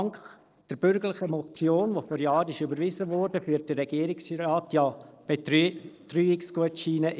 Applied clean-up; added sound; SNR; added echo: neural separator model SepFormer DNS4.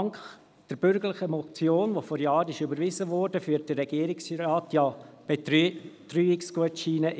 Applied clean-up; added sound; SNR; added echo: none; none; none; none.